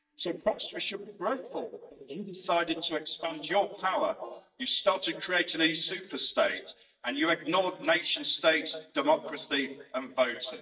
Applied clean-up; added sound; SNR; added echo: neural mask model DeepFilterNet 3.